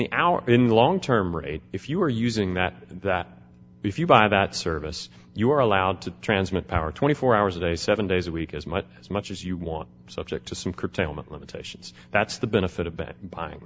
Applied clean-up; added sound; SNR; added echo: none; none; none; none.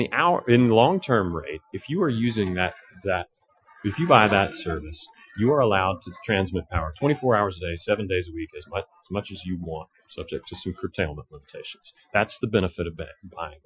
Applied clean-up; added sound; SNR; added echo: classical method Wiener filter.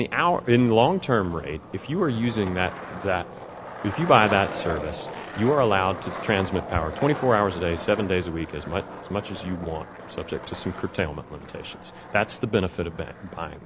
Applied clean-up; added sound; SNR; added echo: none; Skateboard; 12 dB; none.